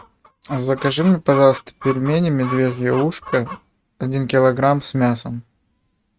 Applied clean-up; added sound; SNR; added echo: neural mask model RNNoise.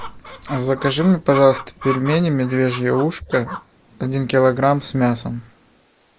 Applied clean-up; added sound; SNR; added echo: neural mask model Resemble Enhance denoiser.